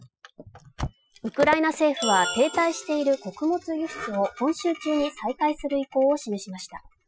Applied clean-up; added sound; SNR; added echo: classical method Wiener filter.